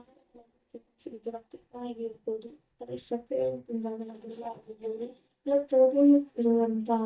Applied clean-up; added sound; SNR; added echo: neural mask model DeepFilterNet 3.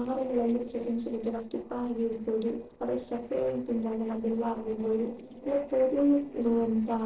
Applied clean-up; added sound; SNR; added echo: neural separator model SepFormer DNS4.